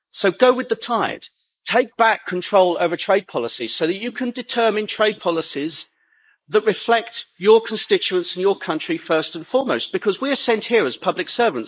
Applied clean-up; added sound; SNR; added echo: neural mask model Resemble Enhance denoiser.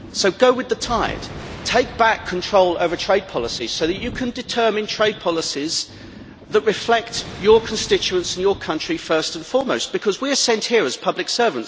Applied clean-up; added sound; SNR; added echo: none; Thunder; 17 dB; none.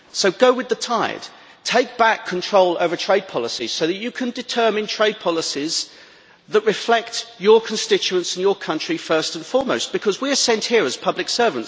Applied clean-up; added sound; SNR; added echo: none; none; none; none.